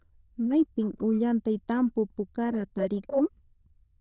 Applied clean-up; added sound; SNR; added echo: neural diffusion model UNIVERSE++.